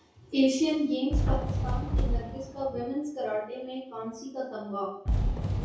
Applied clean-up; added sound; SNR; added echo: none; Fireworks; 0 dB; reverberation time 0.6 s.